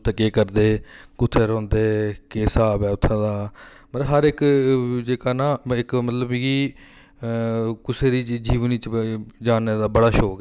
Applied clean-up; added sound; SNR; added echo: none; none; none; none.